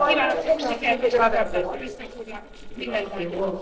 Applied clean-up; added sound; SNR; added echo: neural separator model SepFormer DNS4.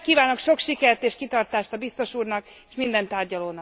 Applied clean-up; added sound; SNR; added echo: none; none; none; none.